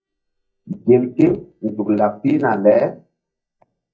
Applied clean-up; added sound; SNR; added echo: neural mask model DeepFilterNet 3.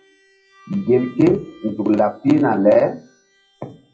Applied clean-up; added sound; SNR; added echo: classical method WPE with log-MMSE.